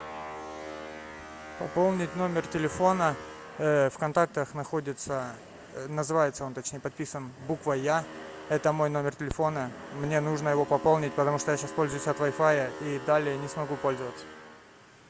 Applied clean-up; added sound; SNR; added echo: none; none; none; none.